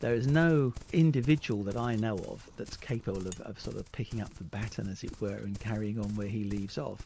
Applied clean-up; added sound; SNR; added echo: none; Livestock, farm animals, working animals; 17 dB; none.